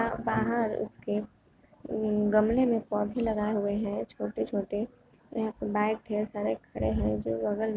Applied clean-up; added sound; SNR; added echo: none; none; none; none.